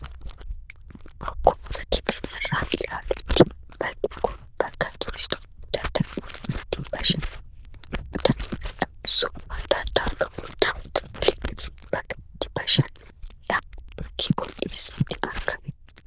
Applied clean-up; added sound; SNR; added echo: neural diffusion model UNIVERSE++.